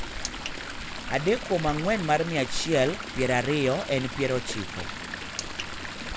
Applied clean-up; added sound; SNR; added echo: none; Chatter / Stream; 6 dB; none.